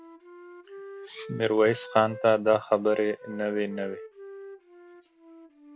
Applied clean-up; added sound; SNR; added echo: none; Wind instrument, woodwind instrument; 16 dB; none.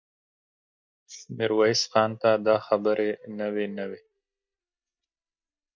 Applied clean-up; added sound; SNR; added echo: neural mask model DeepFilterNet 3.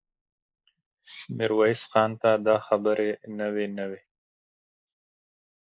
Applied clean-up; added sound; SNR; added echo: neural mask model Resemble Enhance denoiser.